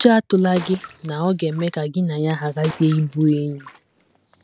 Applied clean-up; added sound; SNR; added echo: none; Bathtub (filling or washing) / Water / Splash, splatter; 18 dB; none.